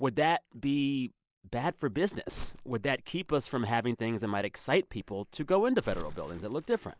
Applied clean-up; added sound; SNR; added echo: neural mask model DeepFilterNet 3.